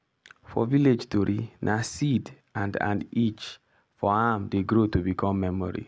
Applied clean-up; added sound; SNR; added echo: none; none; none; none.